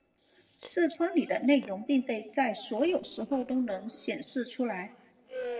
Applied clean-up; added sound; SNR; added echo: neural separator model SepFormer DNS4.